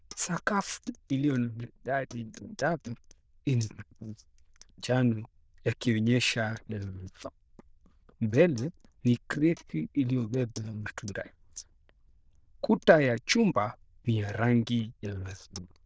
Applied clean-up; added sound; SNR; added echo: neural diffusion model UNIVERSE++.